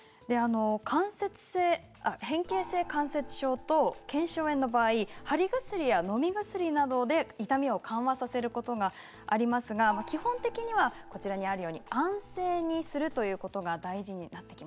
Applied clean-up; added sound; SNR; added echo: none; Gong; 16 dB; none.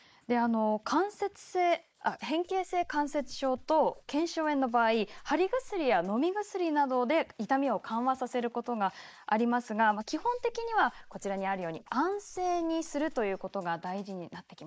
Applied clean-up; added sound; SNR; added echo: neural mask model Resemble Enhance denoiser.